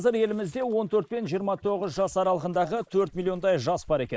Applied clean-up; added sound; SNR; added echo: neural mask model Resemble Enhance denoiser.